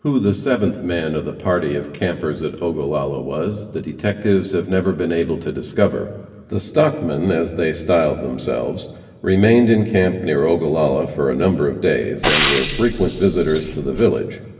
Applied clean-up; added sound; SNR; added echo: none; Frying (food); 4 dB; reverberation time 2.9 s.